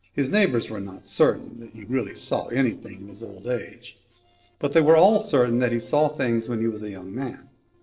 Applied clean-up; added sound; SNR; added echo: neural separator model SepFormer DNS4.